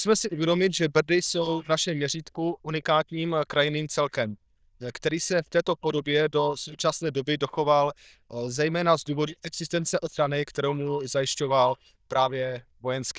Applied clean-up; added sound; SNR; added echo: neural diffusion model UNIVERSE++.